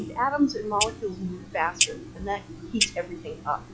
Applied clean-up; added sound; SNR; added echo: classical method log-MMSE.